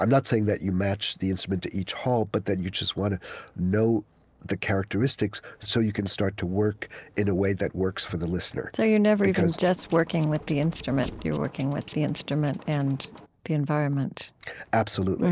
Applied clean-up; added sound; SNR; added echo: neural separator model SepFormer DNS4.